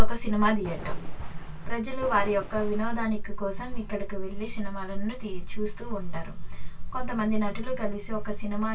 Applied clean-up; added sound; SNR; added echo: none; Thunder; 17 dB; reverberation time 0.2 s.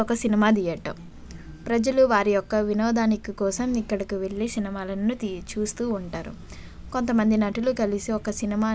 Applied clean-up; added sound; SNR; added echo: none; none; none; none.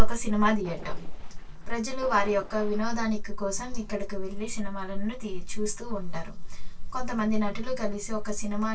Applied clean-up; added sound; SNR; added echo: neural separator model SepFormer DNS4.